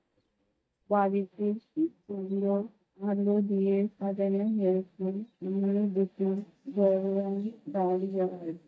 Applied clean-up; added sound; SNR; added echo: neural mask model DeepFilterNet 3.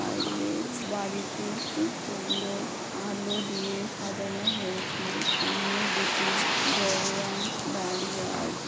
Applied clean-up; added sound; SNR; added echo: none; Bird; -3 dB; none.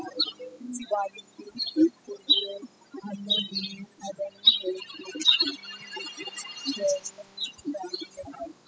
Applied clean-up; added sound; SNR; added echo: classical method spectral subtraction.